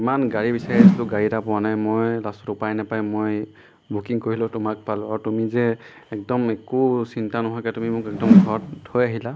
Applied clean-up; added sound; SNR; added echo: none; Whoosh, swoosh, swish; -4 dB; none.